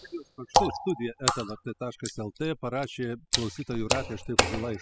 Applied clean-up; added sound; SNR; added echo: classical method spectral subtraction.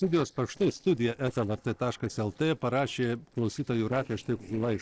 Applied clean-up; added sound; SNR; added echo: neural separator model SepFormer DNS4.